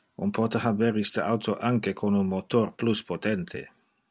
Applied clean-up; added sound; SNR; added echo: none; none; none; none.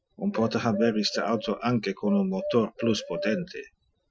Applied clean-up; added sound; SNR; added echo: classical method Wiener filter.